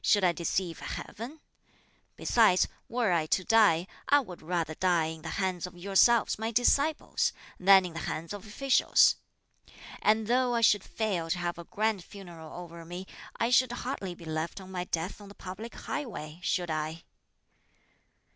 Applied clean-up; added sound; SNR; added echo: none; none; none; none.